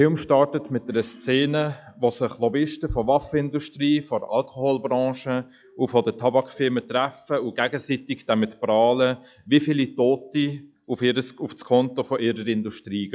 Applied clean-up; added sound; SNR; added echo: classical method log-MMSE.